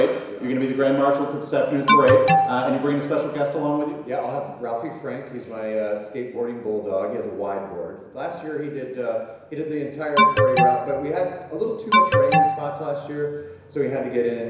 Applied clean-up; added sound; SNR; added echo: none; Alarm; -5 dB; reverberation time 1.0 s.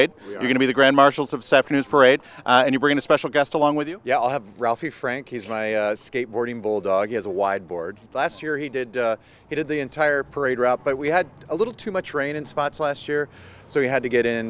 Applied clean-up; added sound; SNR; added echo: none; none; none; none.